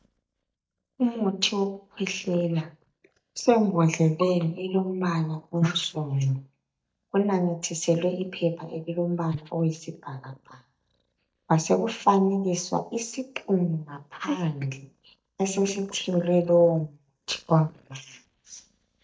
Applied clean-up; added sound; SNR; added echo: neural mask model DeepFilterNet 3.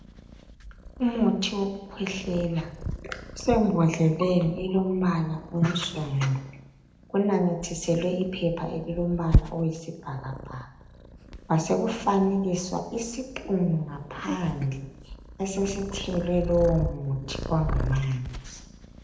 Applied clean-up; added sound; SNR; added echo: none; Purr; 8 dB; reverberation time 0.8 s.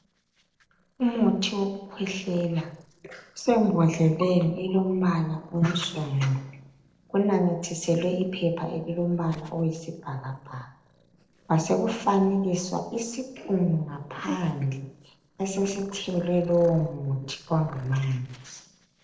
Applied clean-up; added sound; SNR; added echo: neural separator model SepFormer DNS4.